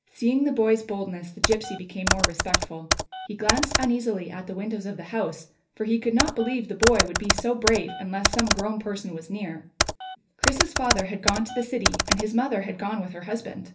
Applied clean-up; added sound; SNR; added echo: none; Computer keyboard; 0 dB; reverberation time 0.3 s.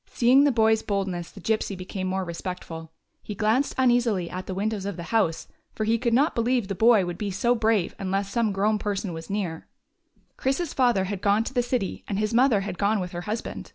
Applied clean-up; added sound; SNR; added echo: none; none; none; none.